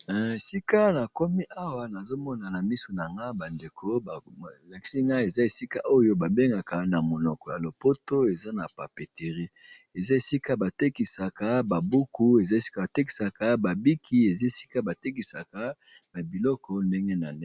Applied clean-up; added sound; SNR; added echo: none; none; none; none.